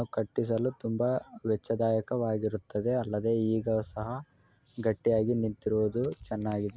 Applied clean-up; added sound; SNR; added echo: none; none; none; none.